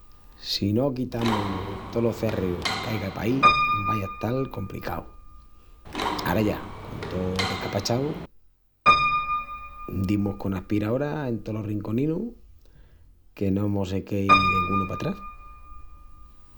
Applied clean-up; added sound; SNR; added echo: none; Mechanisms + Piano; 0 dB; none.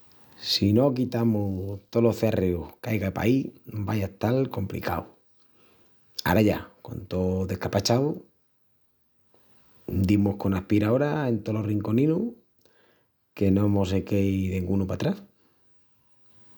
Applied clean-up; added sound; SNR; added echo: none; none; none; none.